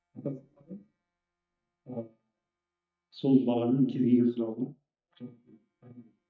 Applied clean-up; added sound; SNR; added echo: neural mask model DeepFilterNet 3.